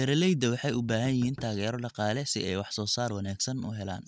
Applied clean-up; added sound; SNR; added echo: none; Knock; 19 dB; none.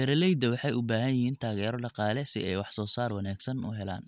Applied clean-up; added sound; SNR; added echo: none; none; none; none.